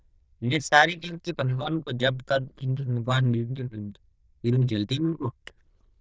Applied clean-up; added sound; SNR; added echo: neural diffusion model UNIVERSE++.